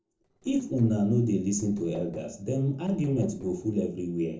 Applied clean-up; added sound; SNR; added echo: neural separator model SepFormer DNS4.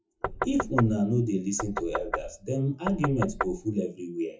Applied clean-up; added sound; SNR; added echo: classical method WPE with log-MMSE.